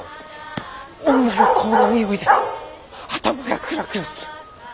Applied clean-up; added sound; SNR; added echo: none; Bark; -2 dB; none.